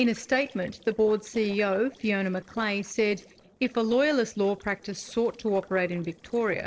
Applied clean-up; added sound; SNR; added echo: neural separator model SepFormer DNS4.